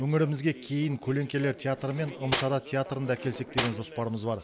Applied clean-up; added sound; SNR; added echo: none; Cutlery, silverware; 6 dB; none.